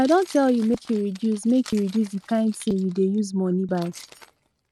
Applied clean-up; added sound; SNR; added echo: neural mask model RNNoise.